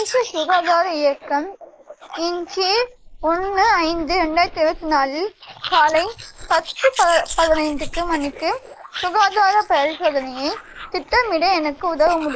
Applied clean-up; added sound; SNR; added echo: neural mask model Resemble Enhance denoiser.